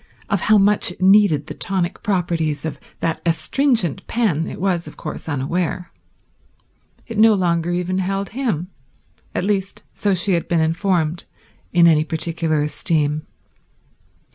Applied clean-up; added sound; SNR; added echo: none; none; none; none.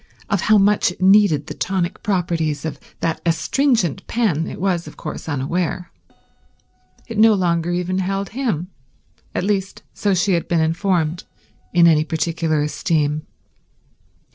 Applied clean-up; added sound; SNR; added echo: neural separator model SepFormer DNS4.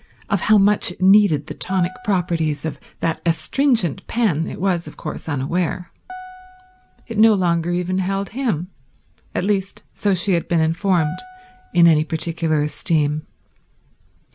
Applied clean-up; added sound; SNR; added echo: none; Piano; 19 dB; none.